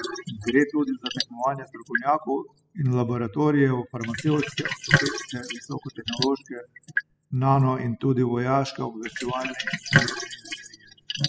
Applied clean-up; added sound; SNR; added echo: classical method spectral subtraction.